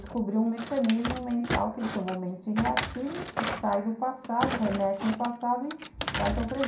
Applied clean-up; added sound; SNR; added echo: none; Thump, thud; 6 dB; reverberation time 0.5 s.